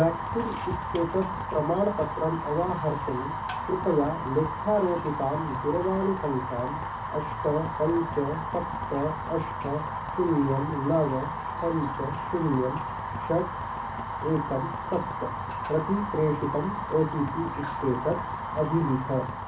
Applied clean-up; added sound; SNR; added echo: none; Fire; 4 dB; reverberation time 0.3 s.